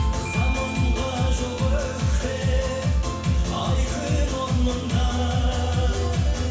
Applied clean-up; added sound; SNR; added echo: none; Bell / Doorbell; 19 dB; reverberation time 0.7 s.